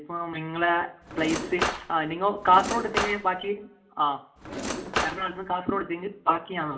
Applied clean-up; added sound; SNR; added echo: none; Cutlery, silverware / Drawer open or close; 5 dB; reverberation time 0.5 s.